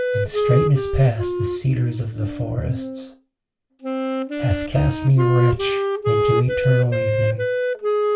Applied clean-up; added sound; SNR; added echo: none; Wind instrument, woodwind instrument; 2 dB; reverberation time 0.2 s.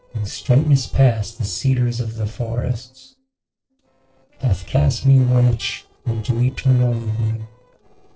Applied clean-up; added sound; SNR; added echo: neural separator model SepFormer DNS4.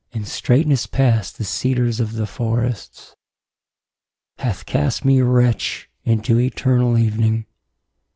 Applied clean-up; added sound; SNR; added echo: none; none; none; none.